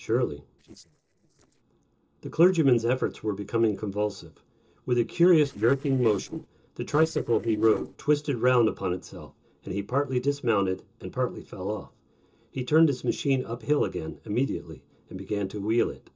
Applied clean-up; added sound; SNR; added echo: neural separator model SepFormer DNS4.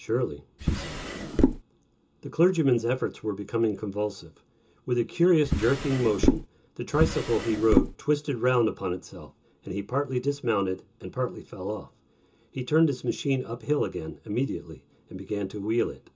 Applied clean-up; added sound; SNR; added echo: none; Drawer open or close; -1 dB; reverberation time 0.2 s.